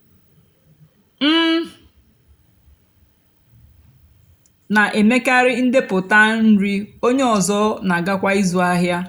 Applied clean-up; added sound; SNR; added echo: none; none; none; none.